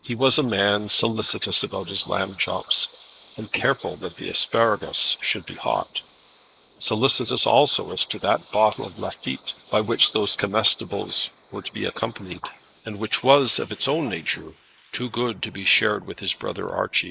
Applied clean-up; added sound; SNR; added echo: neural mask model Resemble Enhance denoiser.